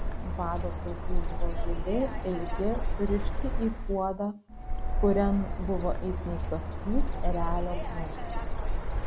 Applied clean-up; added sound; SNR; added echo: none; Bird; -4 dB; none.